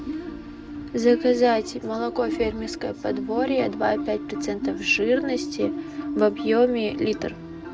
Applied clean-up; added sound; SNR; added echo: none; none; none; none.